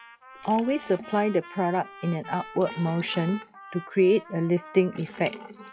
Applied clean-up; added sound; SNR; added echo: classical method log-MMSE.